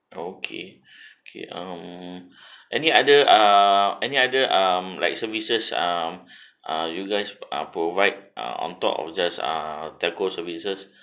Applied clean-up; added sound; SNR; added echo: none; none; none; none.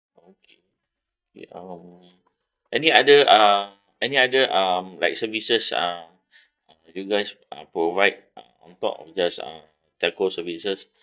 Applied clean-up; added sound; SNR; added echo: neural mask model DeepFilterNet 3.